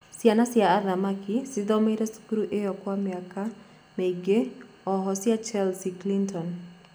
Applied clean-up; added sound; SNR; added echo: none; none; none; none.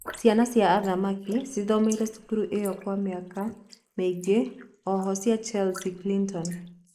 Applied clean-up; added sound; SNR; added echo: neural mask model Resemble Enhance denoiser.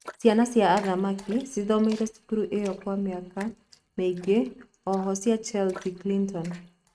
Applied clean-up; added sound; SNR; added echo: neural mask model RNNoise.